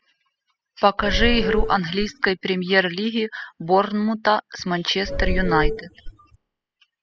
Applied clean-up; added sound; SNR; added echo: classical method spectral subtraction.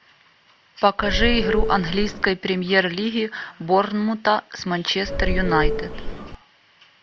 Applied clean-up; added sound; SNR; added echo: none; Subway, metro, underground / Doorbell; 0 dB; none.